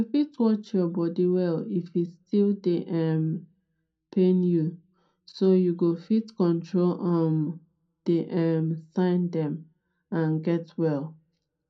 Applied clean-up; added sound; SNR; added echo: none; none; none; reverberation time 0.2 s.